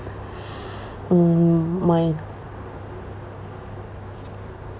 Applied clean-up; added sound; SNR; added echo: none; none; none; none.